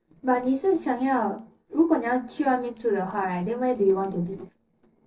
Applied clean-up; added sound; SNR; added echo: neural separator model SepFormer DNS4.